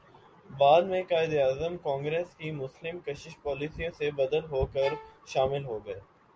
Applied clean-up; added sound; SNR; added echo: none; Bowed string instrument; 14 dB; none.